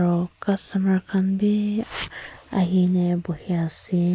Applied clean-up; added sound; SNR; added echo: none; none; none; none.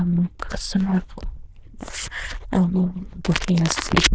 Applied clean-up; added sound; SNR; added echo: neural diffusion model UNIVERSE++.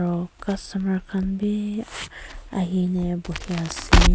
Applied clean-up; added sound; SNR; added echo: none; Crackle; -1 dB; none.